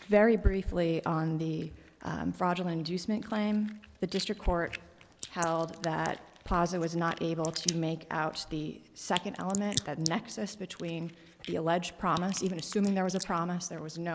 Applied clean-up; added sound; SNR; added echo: neural mask model Resemble Enhance denoiser.